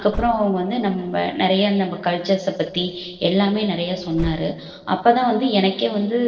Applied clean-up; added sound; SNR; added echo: neural separator model SepFormer DNS4.